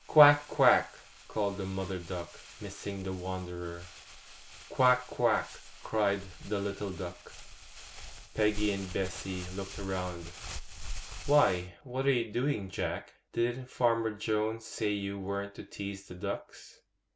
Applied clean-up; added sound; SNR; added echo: none; Crumpling, crinkling; 13 dB; none.